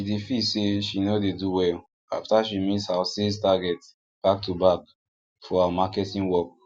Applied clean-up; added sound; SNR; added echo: none; none; none; none.